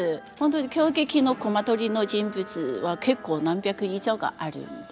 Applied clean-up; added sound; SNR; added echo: none; Bowed string instrument; 20 dB; none.